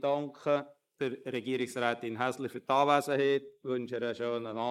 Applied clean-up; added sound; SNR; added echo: neural mask model Resemble Enhance denoiser.